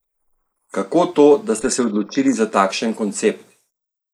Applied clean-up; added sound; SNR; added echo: neural mask model Resemble Enhance denoiser.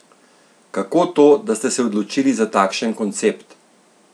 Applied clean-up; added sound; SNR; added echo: none; none; none; none.